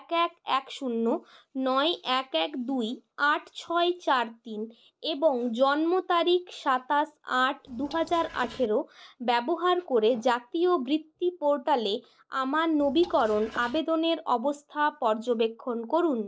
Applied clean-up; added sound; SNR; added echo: neural separator model SepFormer DNS4.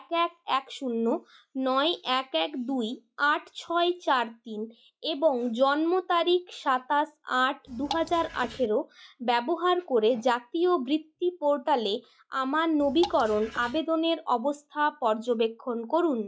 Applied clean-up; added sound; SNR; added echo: classical method log-MMSE.